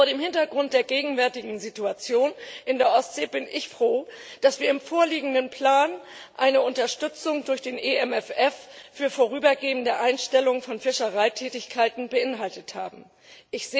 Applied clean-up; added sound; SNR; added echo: none; none; none; none.